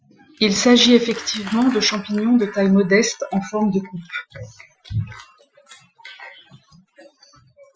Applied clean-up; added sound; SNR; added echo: classical method Wiener filter.